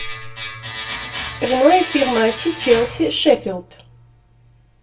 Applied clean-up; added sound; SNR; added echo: none; Domestic sounds, home sounds; 9 dB; reverberation time 0.2 s.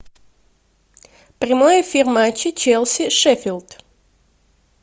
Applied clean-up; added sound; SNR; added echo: none; none; none; none.